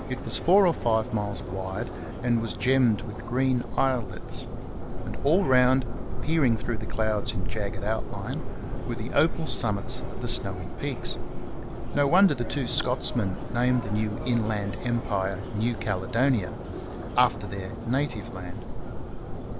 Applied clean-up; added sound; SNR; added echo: none; Subway, metro, underground; 2 dB; none.